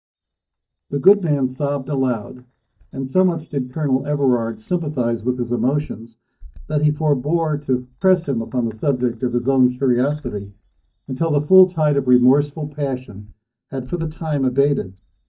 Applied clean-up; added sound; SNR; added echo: neural mask model DeepFilterNet 3.